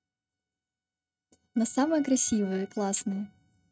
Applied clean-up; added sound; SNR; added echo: neural mask model RNNoise.